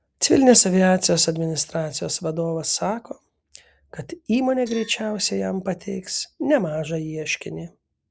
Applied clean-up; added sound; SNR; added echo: neural separator model SepFormer DNS4.